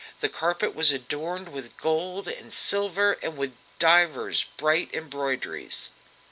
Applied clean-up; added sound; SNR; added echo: none; none; none; none.